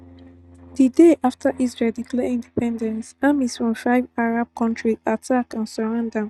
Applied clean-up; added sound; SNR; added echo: neural mask model RNNoise.